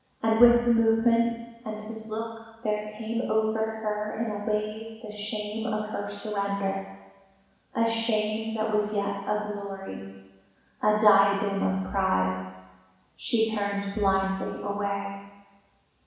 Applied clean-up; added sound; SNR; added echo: none; none; none; reverberation time 1.1 s.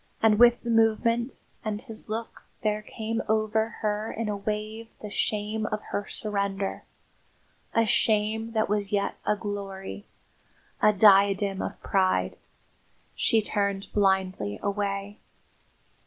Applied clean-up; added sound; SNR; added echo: none; none; none; none.